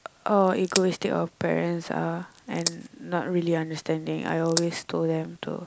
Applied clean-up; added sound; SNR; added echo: neural mask model Resemble Enhance denoiser.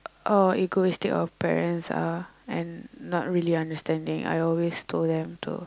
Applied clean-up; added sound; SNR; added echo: none; none; none; none.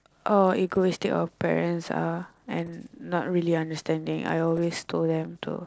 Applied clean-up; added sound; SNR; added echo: neural separator model SepFormer DNS4.